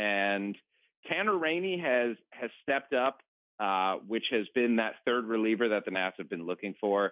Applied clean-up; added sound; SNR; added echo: none; none; none; none.